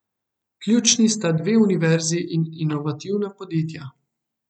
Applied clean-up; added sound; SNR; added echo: none; none; none; none.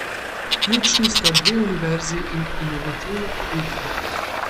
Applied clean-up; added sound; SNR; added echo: none; Bird + Traffic noise, roadway noise; -2 dB; none.